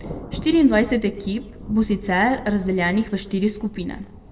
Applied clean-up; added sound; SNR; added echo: none; Thunder; 14 dB; reverberation time 0.9 s.